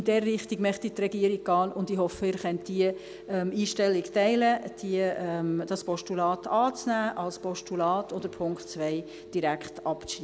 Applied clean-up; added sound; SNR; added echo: none; Telephone; 18 dB; none.